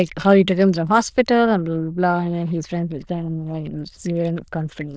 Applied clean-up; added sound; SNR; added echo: neural diffusion model UNIVERSE++.